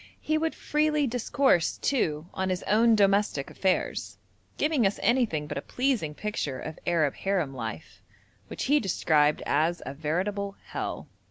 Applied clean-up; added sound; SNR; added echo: none; none; none; none.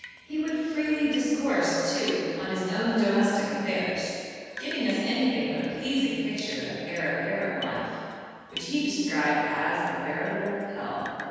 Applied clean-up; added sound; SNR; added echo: none; Drip; 19 dB; reverberation time 2.1 s.